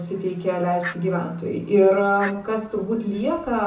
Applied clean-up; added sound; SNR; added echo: none; Fowl; 17 dB; reverberation time 0.7 s.